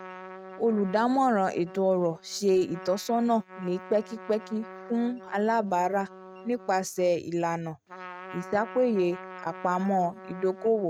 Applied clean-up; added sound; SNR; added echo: neural mask model RNNoise.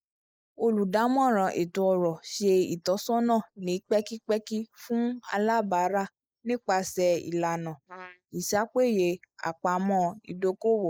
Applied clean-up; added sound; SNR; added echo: neural mask model Resemble Enhance denoiser.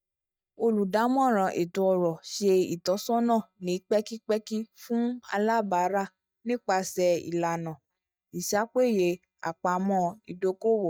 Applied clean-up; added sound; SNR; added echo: neural mask model DeepFilterNet 3.